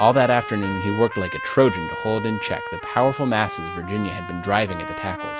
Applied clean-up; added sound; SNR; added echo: none; Trumpet; 9 dB; none.